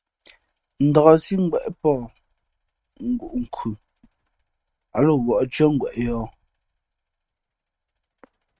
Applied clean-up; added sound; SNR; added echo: neural mask model RNNoise.